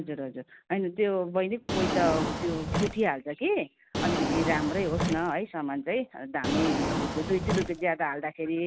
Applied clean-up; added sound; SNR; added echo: none; Drawer open or close; 1 dB; none.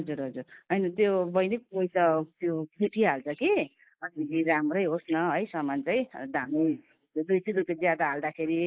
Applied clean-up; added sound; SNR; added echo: neural mask model Resemble Enhance denoiser.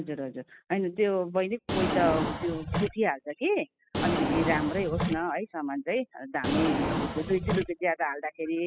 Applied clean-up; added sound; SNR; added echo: classical method spectral subtraction.